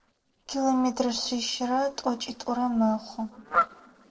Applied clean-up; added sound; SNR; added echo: neural separator model SepFormer DNS4.